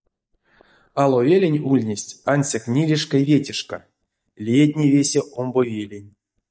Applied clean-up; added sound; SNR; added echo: neural mask model DeepFilterNet 3.